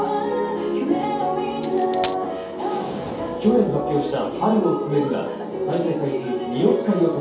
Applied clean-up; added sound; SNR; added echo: none; Coin (dropping); 9 dB; reverberation time 0.7 s.